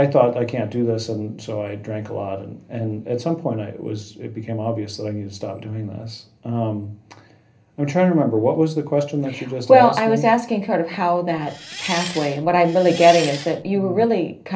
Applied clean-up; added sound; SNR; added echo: none; Engine; 11 dB; reverberation time 0.3 s.